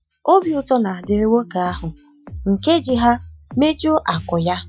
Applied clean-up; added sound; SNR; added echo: classical method Wiener filter.